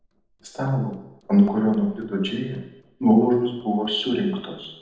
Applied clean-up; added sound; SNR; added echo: neural separator model SepFormer DNS4.